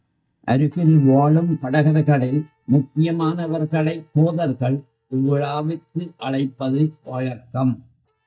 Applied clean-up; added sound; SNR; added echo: neural mask model DeepFilterNet 3.